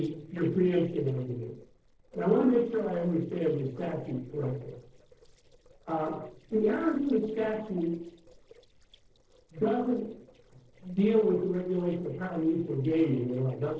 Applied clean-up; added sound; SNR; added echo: neural separator model SepFormer DNS4.